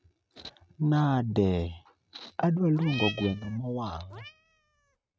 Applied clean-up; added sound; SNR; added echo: neural mask model RNNoise.